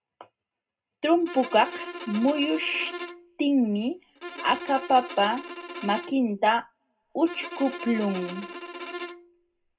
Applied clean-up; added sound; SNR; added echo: none; Bowed string instrument; 12 dB; reverberation time 0.2 s.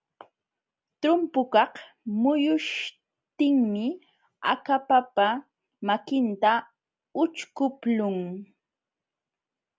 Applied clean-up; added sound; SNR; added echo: none; none; none; none.